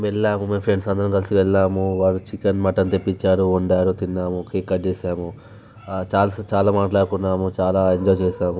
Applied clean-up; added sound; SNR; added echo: none; none; none; none.